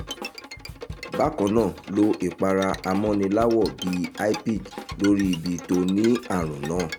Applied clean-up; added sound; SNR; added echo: none; Bowed string instrument + Drum kit; 13 dB; none.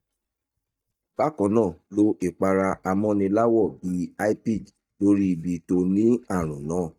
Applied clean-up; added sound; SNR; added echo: neural mask model DeepFilterNet 3.